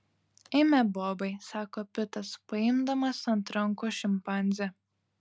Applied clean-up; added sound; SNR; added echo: none; none; none; none.